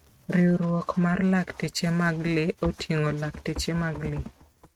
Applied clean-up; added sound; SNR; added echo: neural mask model RNNoise.